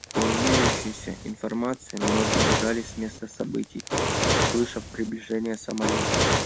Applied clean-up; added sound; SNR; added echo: none; Fire; -3 dB; none.